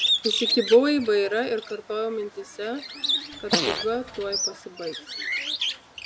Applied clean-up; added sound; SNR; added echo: none; Bird + Fart; 3 dB; none.